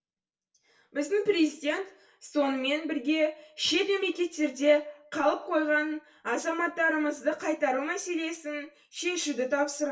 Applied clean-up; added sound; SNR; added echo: none; none; none; reverberation time 0.2 s.